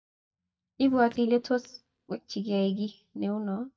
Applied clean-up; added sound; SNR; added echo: neural mask model DeepFilterNet 3.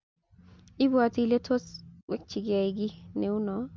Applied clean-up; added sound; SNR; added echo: none; none; none; none.